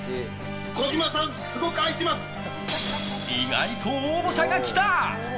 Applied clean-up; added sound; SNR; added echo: none; Wind instrument, woodwind instrument + Engine; 16 dB; none.